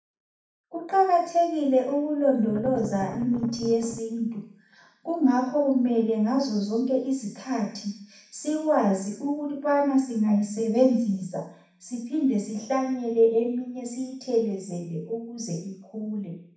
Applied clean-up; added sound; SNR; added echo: none; Strum; 11 dB; reverberation time 0.6 s.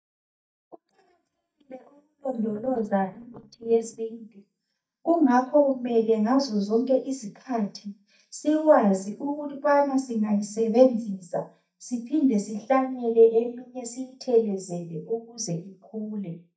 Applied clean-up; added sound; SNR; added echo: neural mask model DeepFilterNet 3.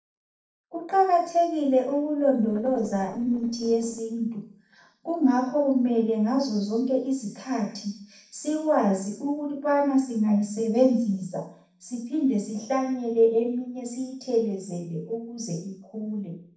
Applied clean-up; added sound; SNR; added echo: neural separator model SepFormer DNS4.